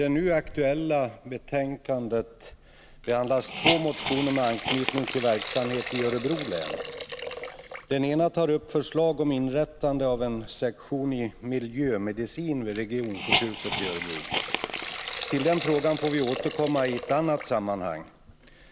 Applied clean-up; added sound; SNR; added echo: none; Hiss; 5 dB; none.